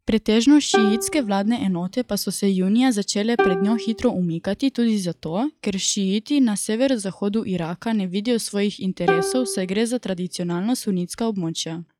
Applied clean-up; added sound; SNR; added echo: classical method log-MMSE.